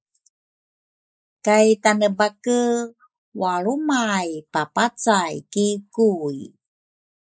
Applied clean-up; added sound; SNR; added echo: neural mask model Resemble Enhance denoiser.